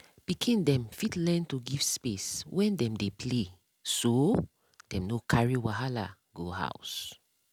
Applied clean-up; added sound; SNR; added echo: none; none; none; none.